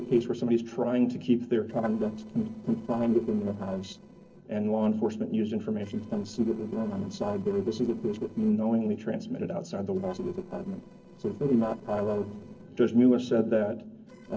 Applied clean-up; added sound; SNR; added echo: neural separator model SepFormer DNS4.